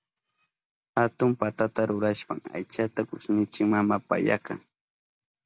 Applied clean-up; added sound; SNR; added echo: none; none; none; none.